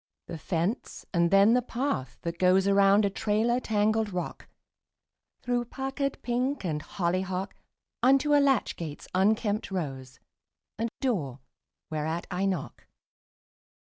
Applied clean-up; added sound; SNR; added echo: none; none; none; none.